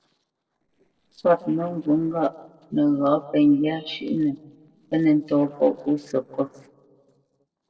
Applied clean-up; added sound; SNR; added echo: neural separator model SepFormer DNS4.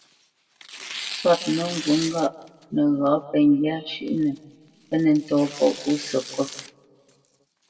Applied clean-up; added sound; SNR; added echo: none; Tearing; 15 dB; reverberation time 1.1 s.